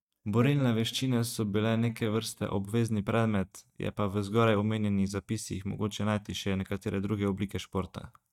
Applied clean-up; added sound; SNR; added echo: neural mask model DeepFilterNet 3.